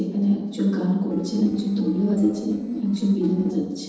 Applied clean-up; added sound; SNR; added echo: neural separator model SepFormer DNS4.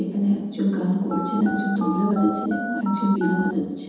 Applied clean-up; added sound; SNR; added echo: none; Telephone; 8 dB; reverberation time 1.1 s.